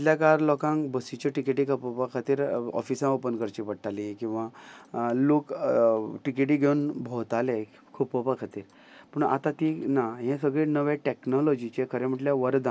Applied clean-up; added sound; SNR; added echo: none; none; none; none.